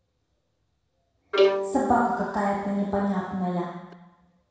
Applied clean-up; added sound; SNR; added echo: none; Bowed string instrument; 0 dB; reverberation time 1.1 s.